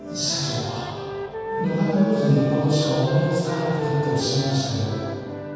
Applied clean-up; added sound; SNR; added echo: none; Wind instrument, woodwind instrument; 8 dB; reverberation time 2.1 s.